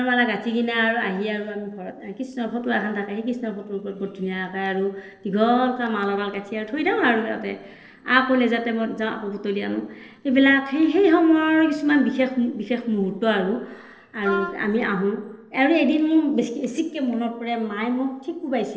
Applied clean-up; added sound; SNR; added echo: neural separator model SepFormer DNS4.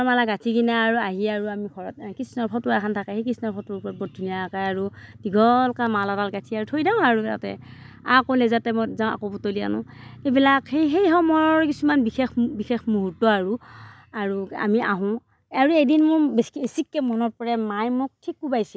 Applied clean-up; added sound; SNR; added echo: none; none; none; none.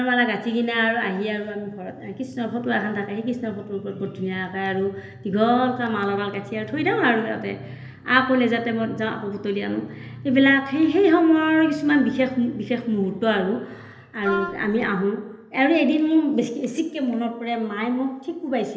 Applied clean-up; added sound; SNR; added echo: none; Wind instrument, woodwind instrument; 10 dB; reverberation time 1.4 s.